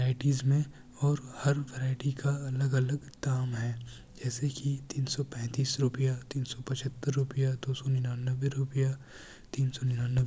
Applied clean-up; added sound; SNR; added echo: none; none; none; none.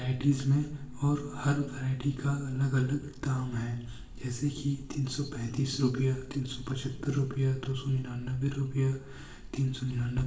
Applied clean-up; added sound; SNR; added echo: none; none; none; reverberation time 0.8 s.